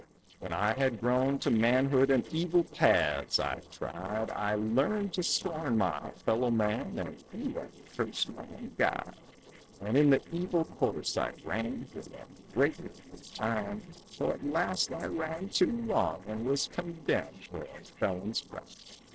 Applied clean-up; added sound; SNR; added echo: neural separator model SepFormer DNS4.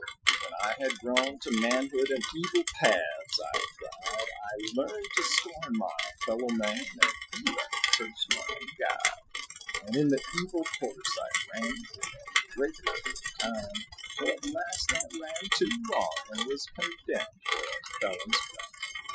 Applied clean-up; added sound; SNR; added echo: classical method Wiener filter.